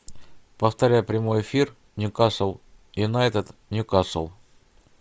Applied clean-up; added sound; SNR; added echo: none; none; none; none.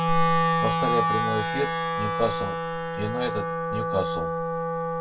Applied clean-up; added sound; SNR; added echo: none; Wind instrument, woodwind instrument; -4 dB; reverberation time 0.1 s.